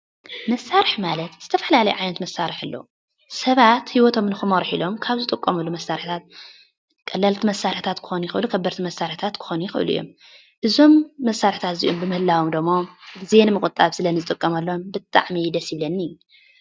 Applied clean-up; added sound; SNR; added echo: none; none; none; none.